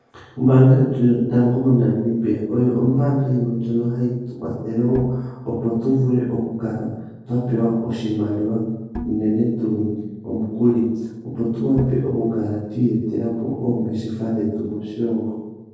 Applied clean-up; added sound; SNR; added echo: neural separator model SepFormer DNS4.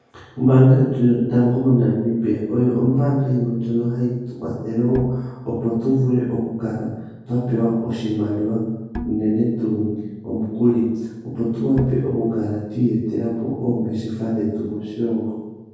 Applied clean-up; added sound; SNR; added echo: none; Bowed string instrument; 14 dB; reverberation time 1.3 s.